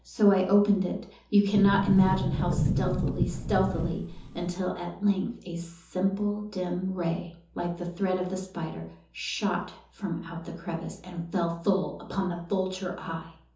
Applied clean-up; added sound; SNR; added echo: none; Sliding door; 1 dB; reverberation time 0.6 s.